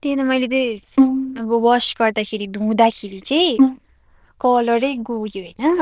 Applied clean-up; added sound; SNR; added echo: neural diffusion model UNIVERSE++.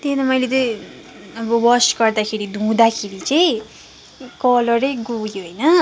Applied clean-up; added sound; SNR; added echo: none; none; none; none.